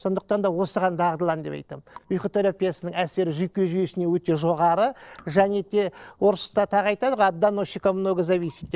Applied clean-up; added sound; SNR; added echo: neural separator model SepFormer DNS4.